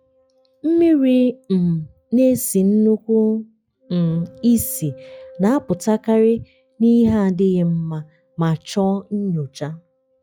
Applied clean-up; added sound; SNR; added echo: classical method log-MMSE.